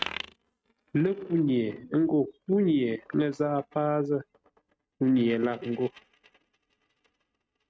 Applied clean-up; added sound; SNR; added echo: neural mask model RNNoise.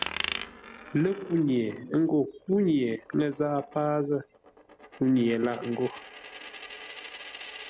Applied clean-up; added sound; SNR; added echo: none; Coin (dropping); 13 dB; none.